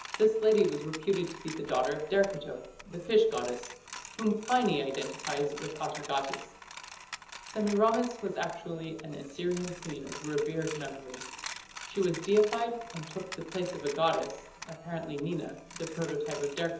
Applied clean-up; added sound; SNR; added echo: none; Coin (dropping); 14 dB; reverberation time 1.2 s.